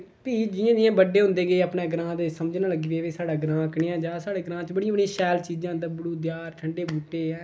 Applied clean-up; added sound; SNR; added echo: none; none; none; none.